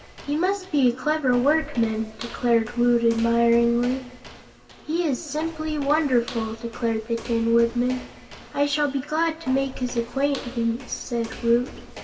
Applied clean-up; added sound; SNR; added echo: none; Walk, footsteps; 16 dB; reverberation time 1.3 s.